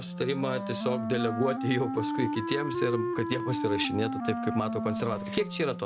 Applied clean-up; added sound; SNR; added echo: none; Wind instrument, woodwind instrument; 2 dB; none.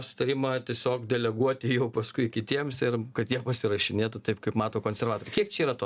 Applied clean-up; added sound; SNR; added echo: none; none; none; none.